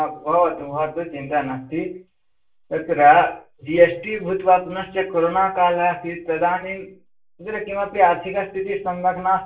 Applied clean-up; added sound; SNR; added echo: none; none; none; reverberation time 0.3 s.